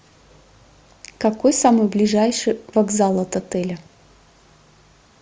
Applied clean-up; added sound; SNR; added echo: none; none; none; none.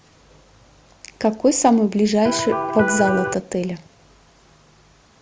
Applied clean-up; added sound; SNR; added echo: none; Electric guitar; 2 dB; none.